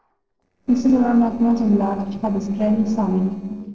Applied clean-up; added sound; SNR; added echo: neural separator model SepFormer DNS4.